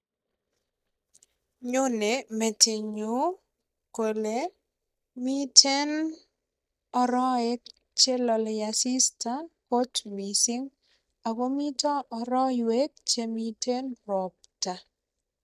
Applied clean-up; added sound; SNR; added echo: neural mask model DeepFilterNet 3.